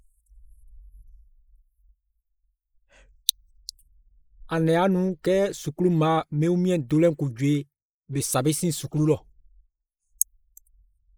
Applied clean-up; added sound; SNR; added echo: neural mask model Resemble Enhance denoiser.